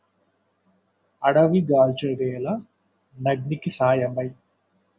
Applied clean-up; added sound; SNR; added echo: none; none; none; none.